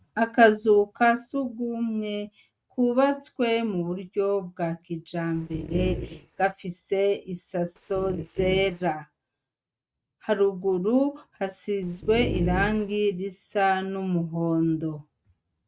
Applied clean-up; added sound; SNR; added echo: neural mask model RNNoise.